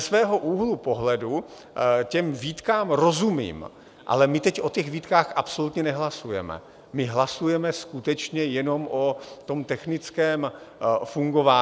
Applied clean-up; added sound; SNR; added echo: none; none; none; none.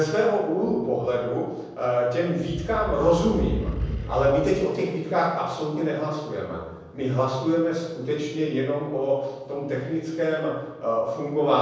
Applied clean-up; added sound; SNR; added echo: none; Animal; 6 dB; reverberation time 1.1 s.